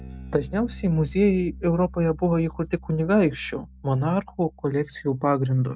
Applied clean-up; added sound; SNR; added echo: none; Bass guitar; 18 dB; none.